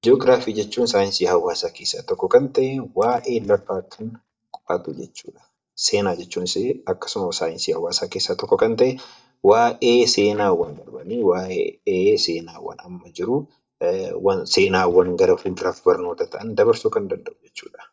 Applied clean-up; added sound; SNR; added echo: neural mask model DeepFilterNet 3.